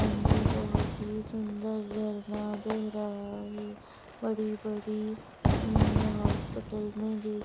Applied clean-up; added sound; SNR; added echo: none; Fire / Fireworks; -2 dB; none.